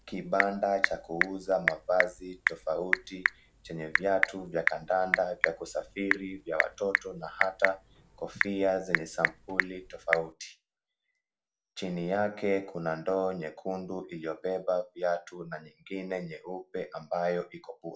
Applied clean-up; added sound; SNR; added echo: none; Telephone / Typing; 2 dB; reverberation time 0.2 s.